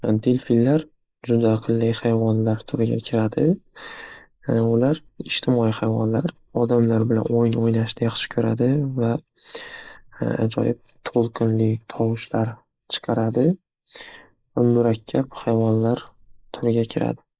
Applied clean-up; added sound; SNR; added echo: neural mask model Resemble Enhance denoiser.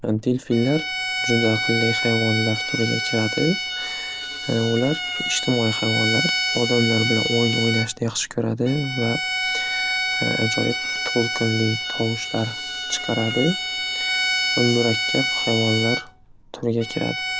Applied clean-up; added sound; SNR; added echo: none; Bowed string instrument; 2 dB; none.